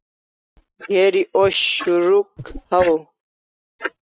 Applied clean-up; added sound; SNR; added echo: neural mask model RNNoise.